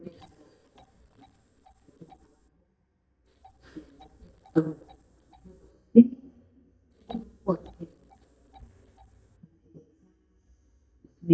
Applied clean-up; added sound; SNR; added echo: neural mask model DeepFilterNet 3.